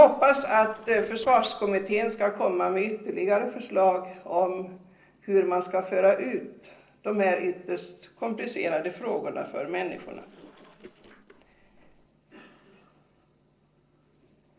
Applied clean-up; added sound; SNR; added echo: neural separator model SepFormer DNS4.